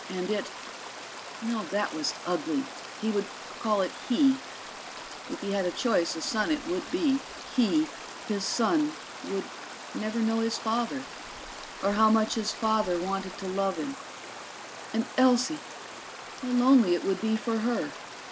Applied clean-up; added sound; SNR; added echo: none; Stream; 12 dB; none.